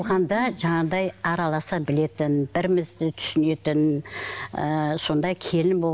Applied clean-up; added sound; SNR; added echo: none; none; none; none.